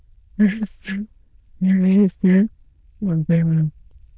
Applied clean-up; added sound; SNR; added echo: neural diffusion model UNIVERSE++.